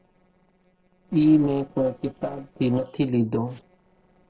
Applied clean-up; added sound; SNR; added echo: neural separator model SepFormer DNS4.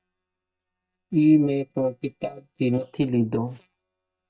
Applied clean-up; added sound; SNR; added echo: neural mask model DeepFilterNet 3.